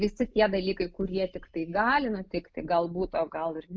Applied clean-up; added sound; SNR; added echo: neural mask model DeepFilterNet 3.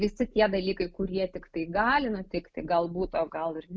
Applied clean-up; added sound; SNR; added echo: none; none; none; none.